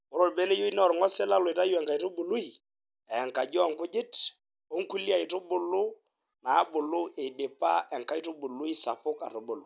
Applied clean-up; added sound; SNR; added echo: none; none; none; none.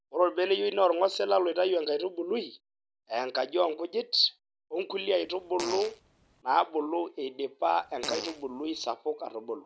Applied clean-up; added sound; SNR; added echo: none; Fart; 12 dB; none.